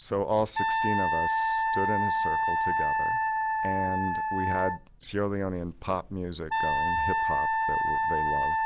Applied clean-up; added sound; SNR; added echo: none; Wind instrument, woodwind instrument; -5 dB; none.